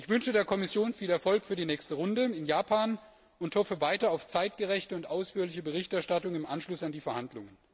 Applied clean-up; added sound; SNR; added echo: none; none; none; none.